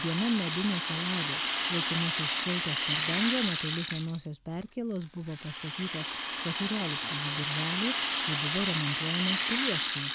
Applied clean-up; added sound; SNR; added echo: none; Rattle (instrument); -1 dB; none.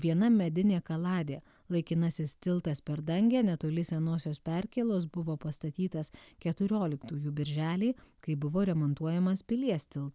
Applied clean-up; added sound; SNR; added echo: none; none; none; none.